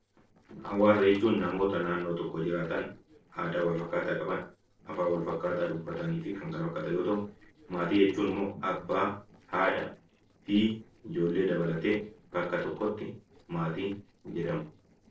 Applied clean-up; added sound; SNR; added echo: neural separator model SepFormer DNS4.